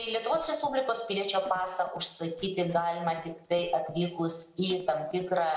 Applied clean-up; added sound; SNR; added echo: neural separator model SepFormer DNS4.